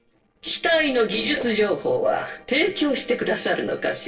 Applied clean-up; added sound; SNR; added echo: neural separator model SepFormer DNS4.